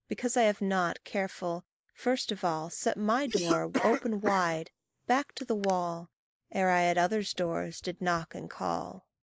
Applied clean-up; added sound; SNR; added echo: neural mask model Resemble Enhance denoiser.